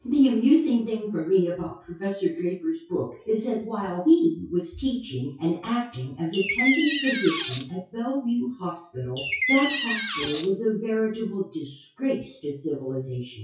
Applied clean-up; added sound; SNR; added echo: classical method WPE with log-MMSE.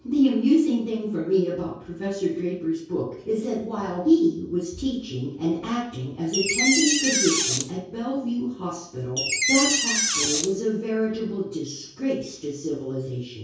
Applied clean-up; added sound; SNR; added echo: none; Door; -2 dB; reverberation time 0.6 s.